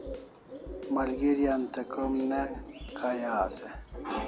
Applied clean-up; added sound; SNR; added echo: none; Bird + Snare drum; 10 dB; none.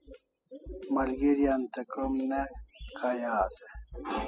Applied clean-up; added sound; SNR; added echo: classical method spectral subtraction.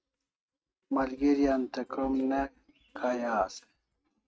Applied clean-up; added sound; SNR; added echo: neural mask model RNNoise.